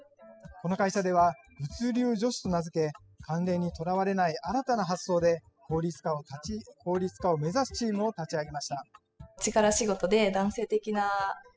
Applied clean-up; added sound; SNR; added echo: classical method spectral subtraction.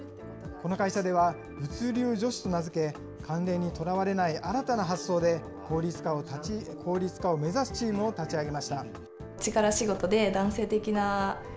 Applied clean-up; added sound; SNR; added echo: none; Telephone; 20 dB; none.